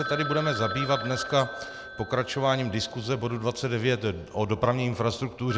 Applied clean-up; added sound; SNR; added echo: none; Telephone; 10 dB; none.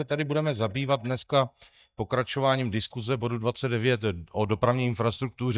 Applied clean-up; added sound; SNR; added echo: neural mask model DeepFilterNet 3.